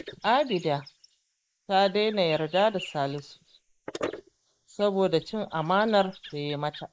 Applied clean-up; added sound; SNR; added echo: neural mask model Resemble Enhance denoiser.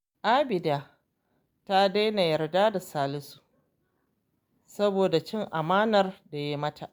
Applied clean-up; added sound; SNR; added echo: none; none; none; none.